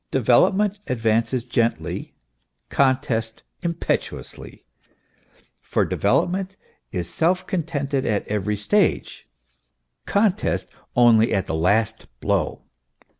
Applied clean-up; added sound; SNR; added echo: none; none; none; none.